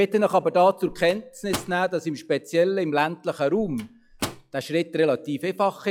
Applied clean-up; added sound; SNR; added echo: classical method log-MMSE.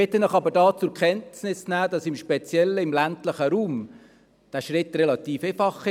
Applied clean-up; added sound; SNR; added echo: none; none; none; none.